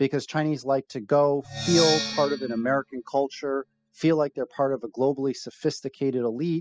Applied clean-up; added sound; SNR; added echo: classical method spectral subtraction.